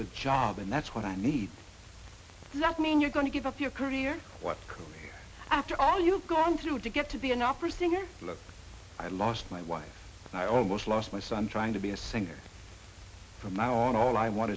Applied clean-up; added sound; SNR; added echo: none; none; none; none.